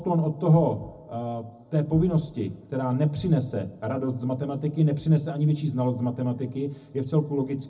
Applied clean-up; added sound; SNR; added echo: none; none; none; reverberation time 0.4 s.